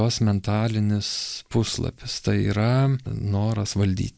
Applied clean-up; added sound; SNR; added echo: none; none; none; none.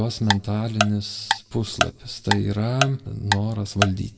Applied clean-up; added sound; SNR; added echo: none; Tick-tock; 3 dB; reverberation time 0.7 s.